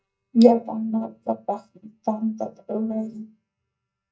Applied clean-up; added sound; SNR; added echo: neural mask model DeepFilterNet 3.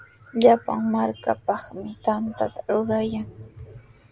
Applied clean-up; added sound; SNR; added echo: none; none; none; none.